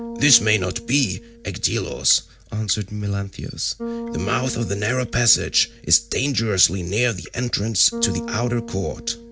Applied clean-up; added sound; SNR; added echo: none; Bass guitar; 13 dB; none.